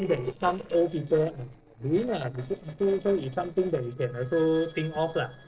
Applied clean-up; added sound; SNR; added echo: neural separator model SepFormer DNS4.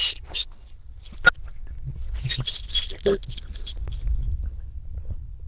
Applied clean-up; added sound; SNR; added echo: neural diffusion model UNIVERSE++.